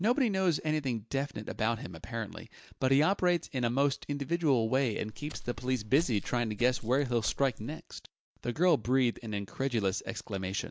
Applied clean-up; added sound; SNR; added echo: none; Walk, footsteps; 12 dB; none.